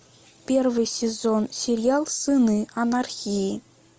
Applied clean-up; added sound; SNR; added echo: none; none; none; none.